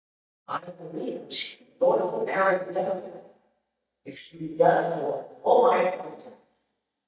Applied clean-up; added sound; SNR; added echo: neural mask model DeepFilterNet 3.